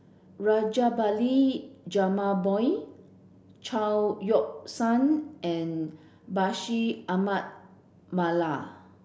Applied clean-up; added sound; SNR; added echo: none; none; none; none.